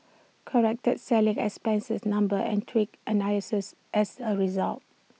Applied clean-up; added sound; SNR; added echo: none; none; none; none.